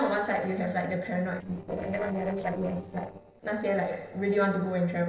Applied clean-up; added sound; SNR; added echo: neural separator model SepFormer DNS4.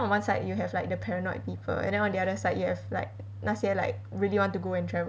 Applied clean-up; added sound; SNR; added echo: none; none; none; none.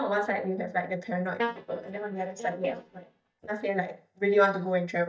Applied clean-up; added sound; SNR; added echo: neural mask model DeepFilterNet 3.